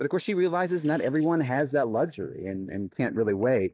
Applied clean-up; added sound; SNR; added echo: neural mask model DeepFilterNet 3.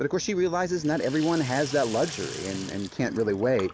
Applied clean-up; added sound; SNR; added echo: none; Sink (filling or washing); 14 dB; none.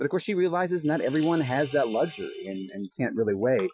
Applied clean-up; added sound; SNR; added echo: classical method Wiener filter.